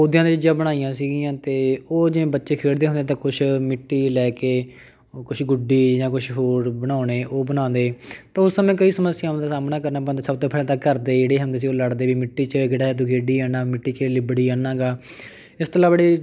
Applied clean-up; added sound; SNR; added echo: none; none; none; none.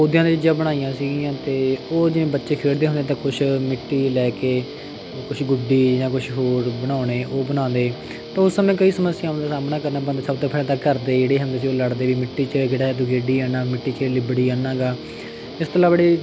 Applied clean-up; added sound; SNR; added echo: none; Guitar; 14 dB; none.